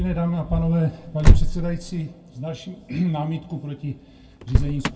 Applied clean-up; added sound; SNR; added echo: none; Motor vehicle (road); -3 dB; reverberation time 0.2 s.